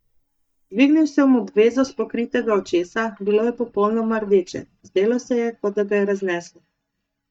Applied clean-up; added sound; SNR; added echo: neural mask model DeepFilterNet 3.